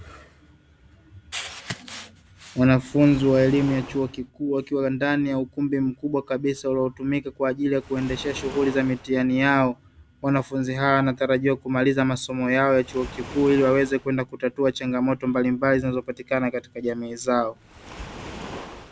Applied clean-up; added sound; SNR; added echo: none; Waves, surf; 19 dB; none.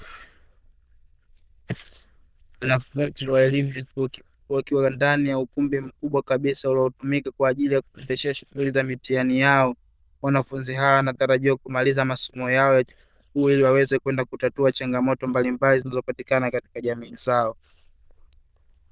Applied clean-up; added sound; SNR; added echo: neural diffusion model UNIVERSE++.